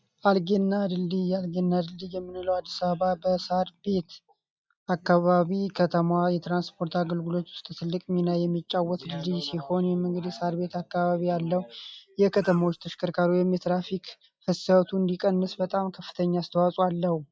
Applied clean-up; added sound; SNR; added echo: classical method log-MMSE.